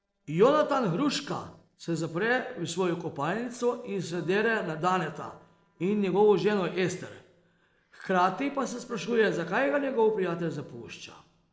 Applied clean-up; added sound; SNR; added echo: neural separator model SepFormer DNS4.